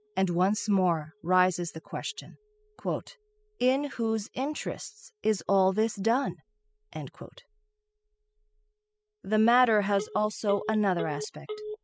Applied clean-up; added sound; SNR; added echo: classical method spectral subtraction.